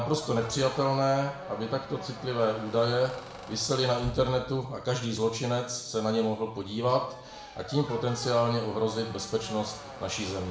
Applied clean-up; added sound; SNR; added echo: none; Squeak; 16 dB; reverberation time 0.7 s.